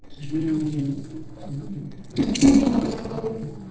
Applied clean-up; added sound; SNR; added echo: neural separator model SepFormer DNS4.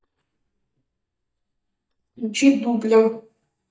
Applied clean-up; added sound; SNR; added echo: neural mask model DeepFilterNet 3.